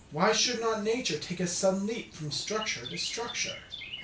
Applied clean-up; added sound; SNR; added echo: none; Chirp, tweet; 14 dB; reverberation time 0.3 s.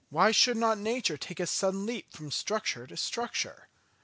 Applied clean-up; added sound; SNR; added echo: none; none; none; none.